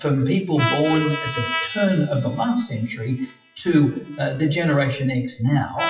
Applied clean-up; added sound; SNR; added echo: classical method WPE with log-MMSE.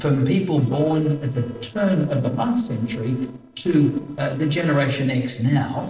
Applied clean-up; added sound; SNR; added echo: neural separator model SepFormer DNS4.